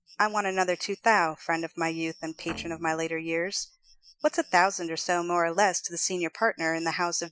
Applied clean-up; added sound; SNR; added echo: classical method Wiener filter.